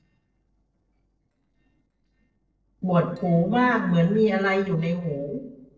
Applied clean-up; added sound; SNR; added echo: neural separator model SepFormer DNS4.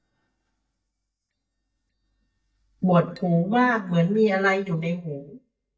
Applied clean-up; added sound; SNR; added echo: neural mask model DeepFilterNet 3.